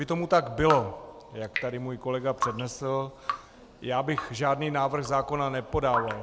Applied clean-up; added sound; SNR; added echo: none; Drip; 9 dB; none.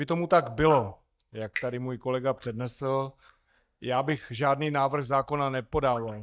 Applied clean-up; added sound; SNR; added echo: neural mask model DeepFilterNet 3.